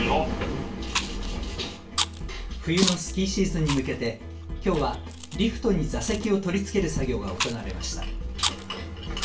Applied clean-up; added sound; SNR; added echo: none; Chewing, mastication; 8 dB; reverberation time 0.3 s.